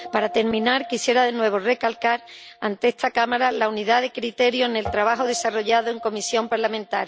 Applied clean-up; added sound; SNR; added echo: none; Guitar; 17 dB; none.